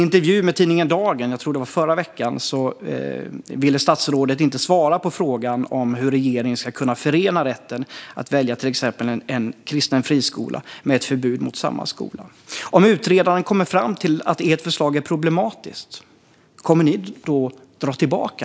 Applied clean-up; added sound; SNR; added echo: none; none; none; none.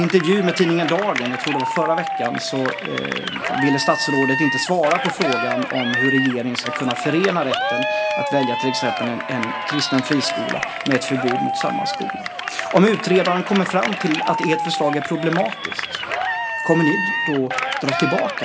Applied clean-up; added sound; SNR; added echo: none; Cheering; 3 dB; reverberation time 0.9 s.